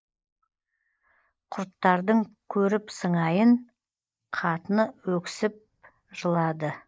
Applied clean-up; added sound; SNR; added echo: neural mask model Resemble Enhance denoiser.